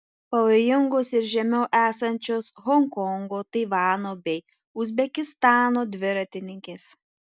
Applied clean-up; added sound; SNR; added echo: none; none; none; none.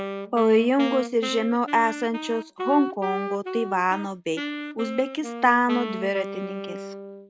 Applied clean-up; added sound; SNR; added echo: none; Wind instrument, woodwind instrument; 8 dB; none.